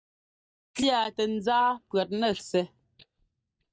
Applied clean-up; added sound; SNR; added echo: neural mask model DeepFilterNet 3.